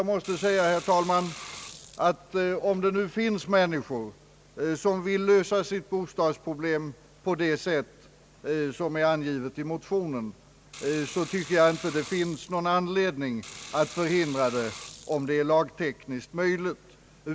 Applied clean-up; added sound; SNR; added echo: none; Sink (filling or washing) / Water; 16 dB; none.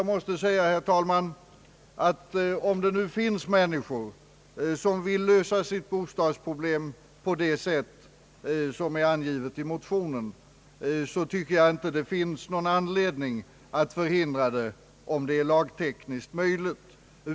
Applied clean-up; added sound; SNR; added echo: none; none; none; none.